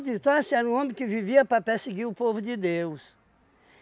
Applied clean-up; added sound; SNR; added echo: none; none; none; none.